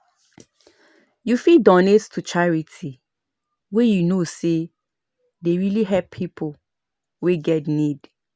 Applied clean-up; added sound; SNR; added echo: none; none; none; none.